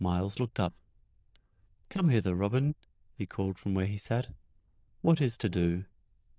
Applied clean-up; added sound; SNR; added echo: neural diffusion model UNIVERSE++.